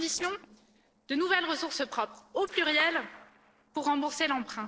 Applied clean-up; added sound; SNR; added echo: neural separator model SepFormer DNS4.